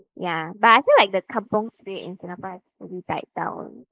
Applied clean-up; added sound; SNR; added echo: neural mask model Resemble Enhance denoiser.